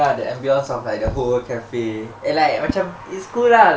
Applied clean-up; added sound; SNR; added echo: none; Whoosh, swoosh, swish + Knock / Wood; 14 dB; none.